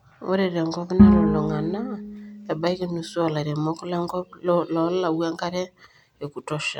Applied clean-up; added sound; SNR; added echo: none; Bowed string instrument; -3 dB; none.